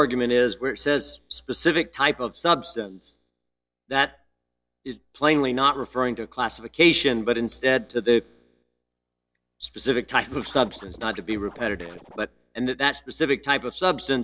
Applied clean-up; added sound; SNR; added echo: neural separator model SepFormer DNS4.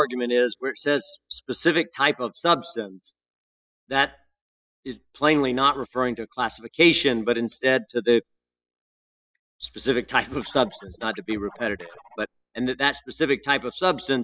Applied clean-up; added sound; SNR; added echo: classical method spectral subtraction.